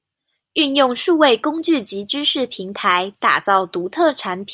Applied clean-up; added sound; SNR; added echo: none; none; none; none.